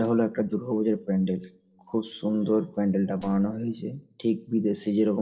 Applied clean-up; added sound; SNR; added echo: neural separator model SepFormer DNS4.